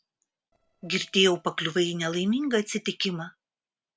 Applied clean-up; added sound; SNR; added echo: neural separator model SepFormer DNS4.